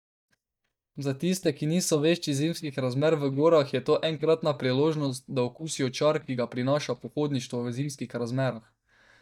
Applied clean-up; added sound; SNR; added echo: neural mask model DeepFilterNet 3.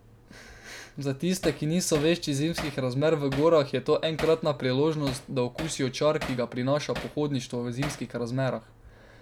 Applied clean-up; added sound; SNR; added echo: none; Hammer; 14 dB; none.